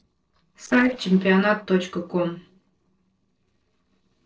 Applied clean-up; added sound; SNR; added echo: neural separator model SepFormer DNS4.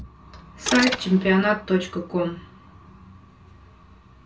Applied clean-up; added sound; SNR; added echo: none; Mechanisms; 7 dB; reverberation time 0.2 s.